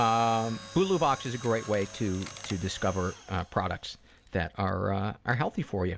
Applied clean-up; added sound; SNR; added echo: none; Mechanisms; 17 dB; none.